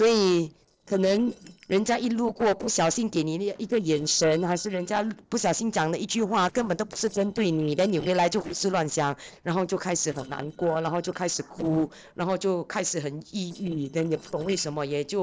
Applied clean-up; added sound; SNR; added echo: neural separator model SepFormer DNS4.